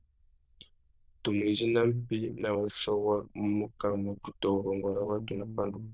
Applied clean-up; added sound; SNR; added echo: neural diffusion model UNIVERSE++.